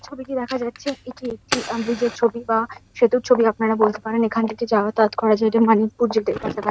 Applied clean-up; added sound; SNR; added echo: none; Fire; 16 dB; none.